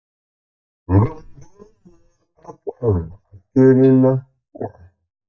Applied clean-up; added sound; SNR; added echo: neural mask model DeepFilterNet 3.